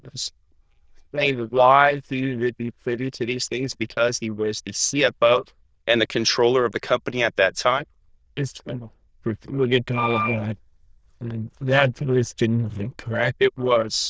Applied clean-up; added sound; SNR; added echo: neural diffusion model UNIVERSE++.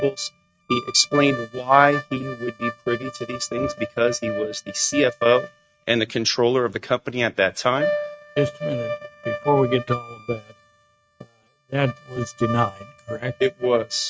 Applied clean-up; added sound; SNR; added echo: neural mask model RNNoise.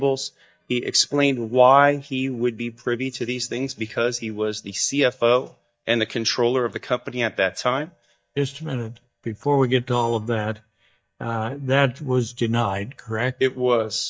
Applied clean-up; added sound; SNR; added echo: neural mask model DeepFilterNet 3.